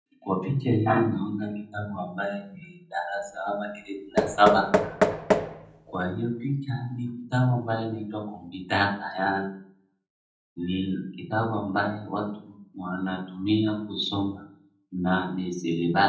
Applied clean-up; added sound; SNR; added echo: none; Knock; 0 dB; reverberation time 0.6 s.